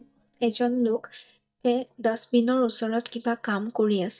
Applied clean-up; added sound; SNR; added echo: neural mask model DeepFilterNet 3.